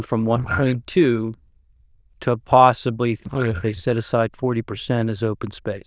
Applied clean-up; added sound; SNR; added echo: neural diffusion model UNIVERSE++.